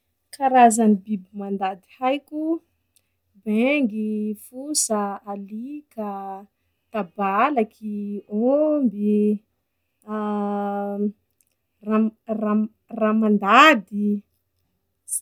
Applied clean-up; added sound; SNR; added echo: none; none; none; none.